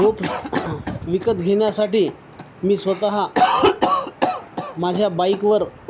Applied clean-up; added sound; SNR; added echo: none; Cough; 3 dB; none.